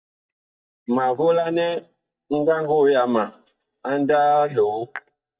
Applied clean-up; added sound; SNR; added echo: neural mask model DeepFilterNet 3.